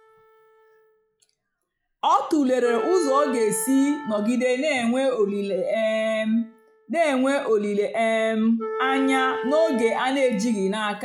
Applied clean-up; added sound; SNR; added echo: classical method log-MMSE.